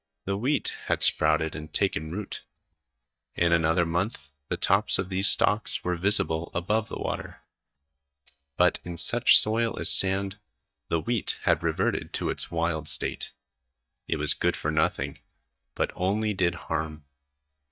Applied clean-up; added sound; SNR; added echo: neural mask model DeepFilterNet 3.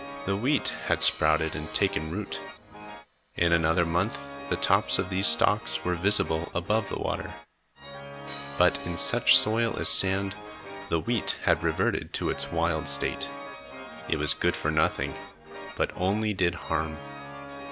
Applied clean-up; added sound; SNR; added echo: none; Crash cymbal + Organ; 13 dB; none.